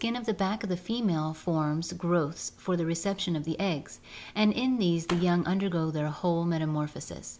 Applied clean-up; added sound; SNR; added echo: none; Fireworks; 15 dB; none.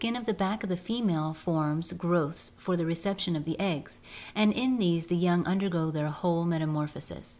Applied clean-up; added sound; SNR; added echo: none; none; none; none.